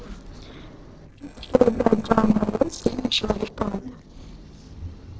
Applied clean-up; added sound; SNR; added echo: neural separator model SepFormer DNS4.